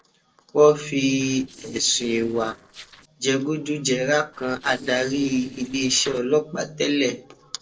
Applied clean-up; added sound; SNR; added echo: neural separator model SepFormer DNS4.